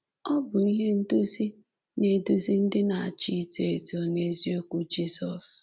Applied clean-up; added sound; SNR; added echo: none; none; none; none.